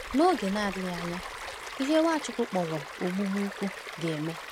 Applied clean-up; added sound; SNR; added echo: none; Stream; 10 dB; none.